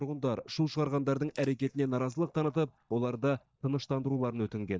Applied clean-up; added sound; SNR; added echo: neural mask model DeepFilterNet 3.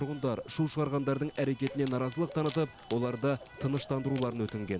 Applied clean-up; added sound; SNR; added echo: none; Cricket / Bird + Wood; 16 dB; none.